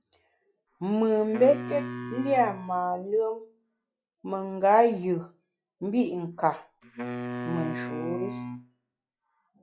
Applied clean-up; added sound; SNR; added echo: classical method log-MMSE.